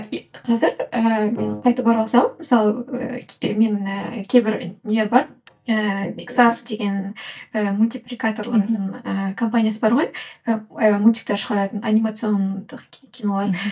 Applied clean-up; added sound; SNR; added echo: neural mask model DeepFilterNet 3.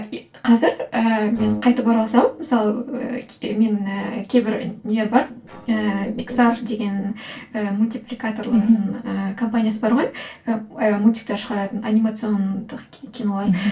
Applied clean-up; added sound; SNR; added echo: neural separator model SepFormer DNS4.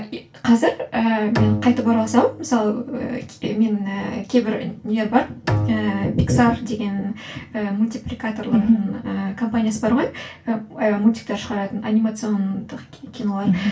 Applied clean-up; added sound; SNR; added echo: none; Bowed string instrument; 9 dB; reverberation time 0.2 s.